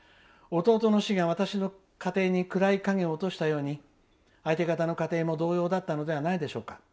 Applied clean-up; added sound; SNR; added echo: none; none; none; none.